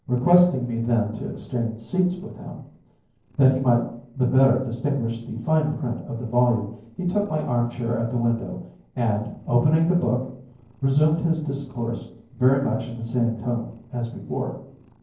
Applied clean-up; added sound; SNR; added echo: neural separator model SepFormer DNS4.